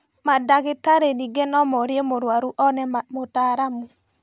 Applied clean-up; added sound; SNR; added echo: none; none; none; none.